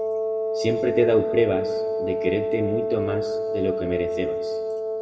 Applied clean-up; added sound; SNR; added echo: none; Wind instrument, woodwind instrument; -1 dB; reverberation time 1.1 s.